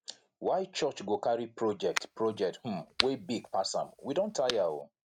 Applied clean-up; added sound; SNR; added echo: neural mask model RNNoise.